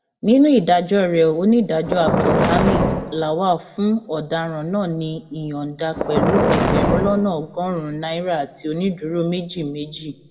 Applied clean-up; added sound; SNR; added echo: none; Boom; 0 dB; reverberation time 2.3 s.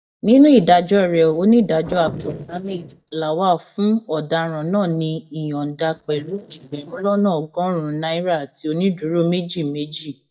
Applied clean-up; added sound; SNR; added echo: neural mask model DeepFilterNet 3.